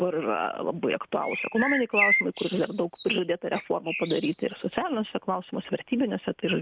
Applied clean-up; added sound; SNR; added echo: none; Bird; 3 dB; none.